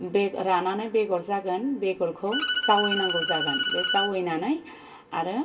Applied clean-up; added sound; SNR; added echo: none; Bowed string instrument; 1 dB; reverberation time 0.2 s.